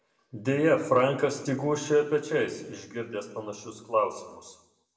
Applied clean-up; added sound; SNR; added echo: none; none; none; reverberation time 0.8 s.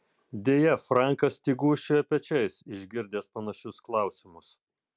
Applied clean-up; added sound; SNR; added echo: none; none; none; none.